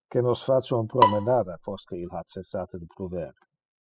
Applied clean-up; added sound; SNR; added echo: classical method spectral subtraction.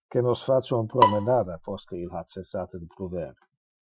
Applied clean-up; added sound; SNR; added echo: classical method Wiener filter.